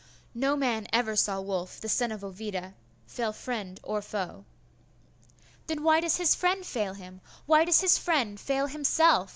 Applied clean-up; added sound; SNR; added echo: none; none; none; none.